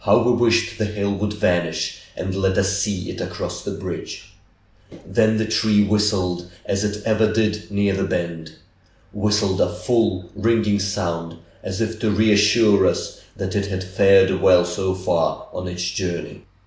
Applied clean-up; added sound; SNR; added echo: none; none; none; none.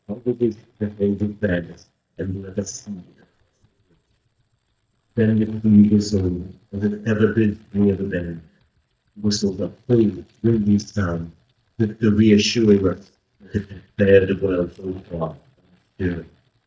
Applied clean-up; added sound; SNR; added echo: neural mask model DeepFilterNet 3.